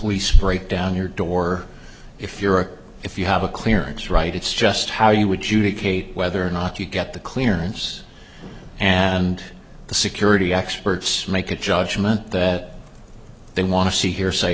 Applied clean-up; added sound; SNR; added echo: none; none; none; none.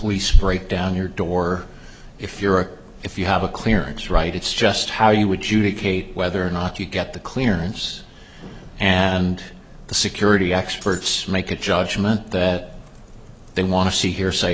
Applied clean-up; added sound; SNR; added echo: none; Shatter; 19 dB; none.